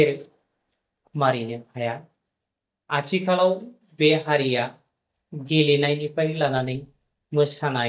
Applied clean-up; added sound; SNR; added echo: neural mask model DeepFilterNet 3.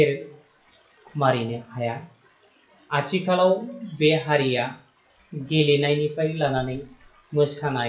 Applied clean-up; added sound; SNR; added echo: classical method WPE with log-MMSE.